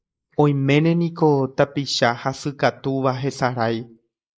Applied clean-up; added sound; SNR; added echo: neural mask model Resemble Enhance denoiser.